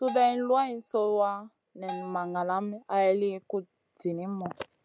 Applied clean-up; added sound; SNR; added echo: none; Bell; 16 dB; none.